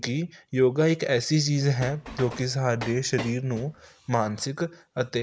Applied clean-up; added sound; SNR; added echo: none; Train; 13 dB; none.